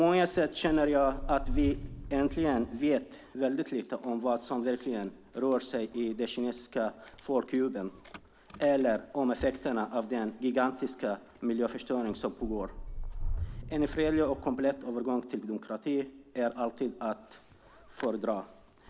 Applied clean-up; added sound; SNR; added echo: none; Engine starting / Motor vehicle (road); 12 dB; none.